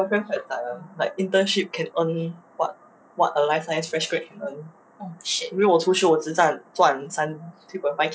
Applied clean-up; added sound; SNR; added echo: none; none; none; none.